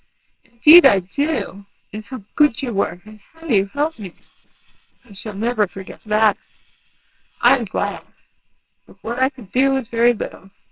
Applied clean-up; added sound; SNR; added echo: neural separator model SepFormer WHAMR!.